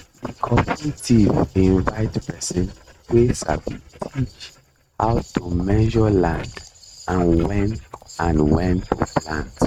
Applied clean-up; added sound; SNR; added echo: neural mask model RNNoise.